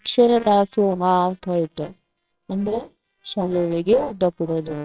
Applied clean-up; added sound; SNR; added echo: neural separator model SepFormer WHAMR!.